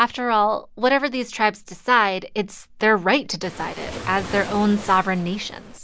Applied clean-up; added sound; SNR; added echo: none; Waves, surf; 13 dB; none.